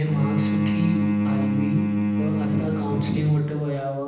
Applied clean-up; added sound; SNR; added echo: none; Bowed string instrument; -1 dB; reverberation time 0.9 s.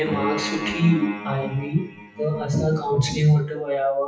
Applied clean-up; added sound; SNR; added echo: classical method WPE with log-MMSE.